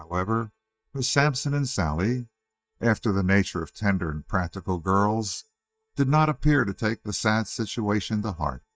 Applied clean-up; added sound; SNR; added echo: neural mask model DeepFilterNet 3.